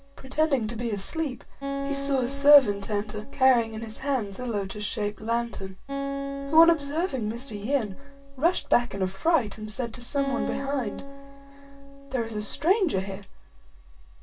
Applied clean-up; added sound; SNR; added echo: none; Acoustic guitar; 11 dB; reverberation time 0.1 s.